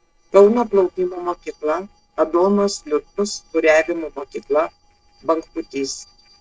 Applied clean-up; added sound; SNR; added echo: neural separator model SepFormer DNS4.